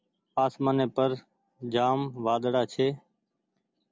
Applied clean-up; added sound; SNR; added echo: none; none; none; none.